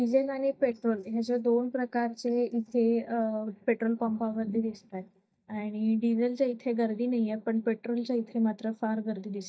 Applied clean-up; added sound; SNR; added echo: neural mask model DeepFilterNet 3.